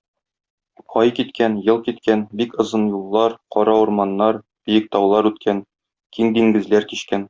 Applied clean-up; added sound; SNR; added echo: none; none; none; none.